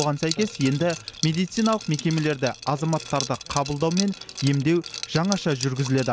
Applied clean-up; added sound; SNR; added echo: none; Liquid; 11 dB; none.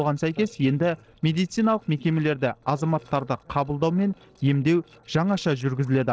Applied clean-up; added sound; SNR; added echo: neural separator model SepFormer DNS4.